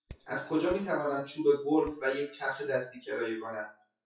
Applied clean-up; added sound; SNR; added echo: classical method WPE with log-MMSE.